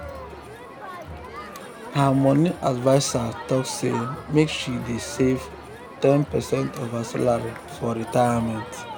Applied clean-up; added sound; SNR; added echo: none; Crowd; 12 dB; none.